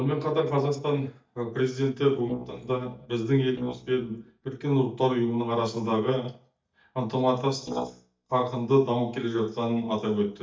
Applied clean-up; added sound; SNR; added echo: neural mask model DeepFilterNet 3.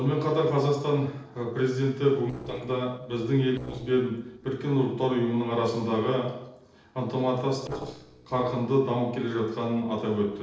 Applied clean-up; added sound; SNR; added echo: neural separator model SepFormer DNS4.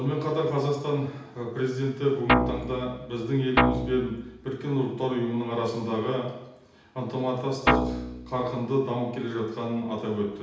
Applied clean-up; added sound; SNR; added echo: none; Guitar; -2 dB; reverberation time 0.8 s.